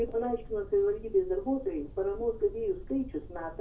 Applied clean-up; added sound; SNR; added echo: none; Fire; 14 dB; reverberation time 0.4 s.